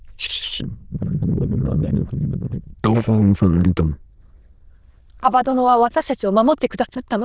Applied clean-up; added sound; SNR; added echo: neural diffusion model UNIVERSE++.